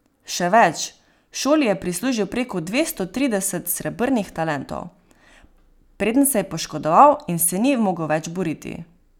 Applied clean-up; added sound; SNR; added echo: none; none; none; none.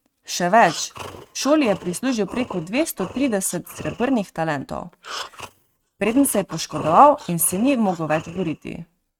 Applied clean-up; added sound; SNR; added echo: neural mask model RNNoise.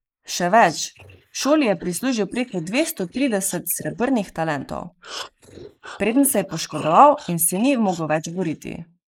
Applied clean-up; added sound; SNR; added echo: neural mask model Resemble Enhance denoiser.